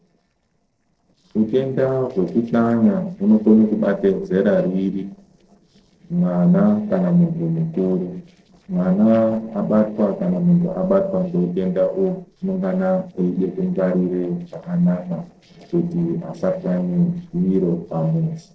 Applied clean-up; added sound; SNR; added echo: neural separator model SepFormer DNS4.